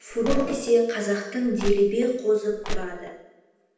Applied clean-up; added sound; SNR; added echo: none; Crushing; 5 dB; reverberation time 0.9 s.